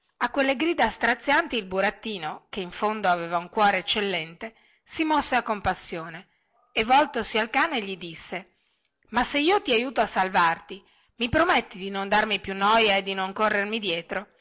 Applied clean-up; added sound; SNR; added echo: none; none; none; none.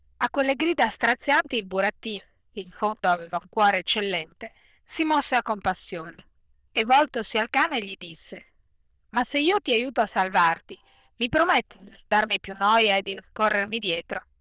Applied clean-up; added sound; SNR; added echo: neural diffusion model UNIVERSE++.